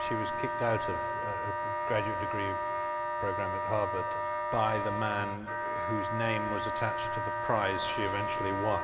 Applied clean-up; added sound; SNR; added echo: none; Wind instrument, woodwind instrument; -1 dB; none.